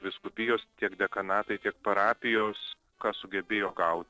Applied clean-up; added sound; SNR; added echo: neural separator model SepFormer DNS4.